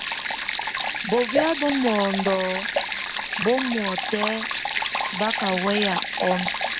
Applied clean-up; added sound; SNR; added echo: none; Stream; 0 dB; none.